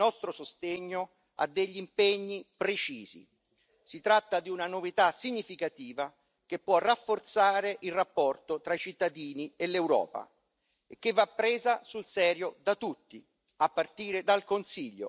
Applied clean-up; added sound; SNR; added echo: none; none; none; none.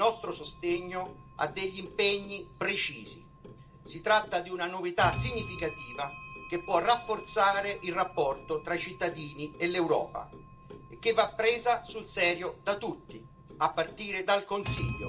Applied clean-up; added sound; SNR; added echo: none; Clock; 10 dB; reverberation time 0.2 s.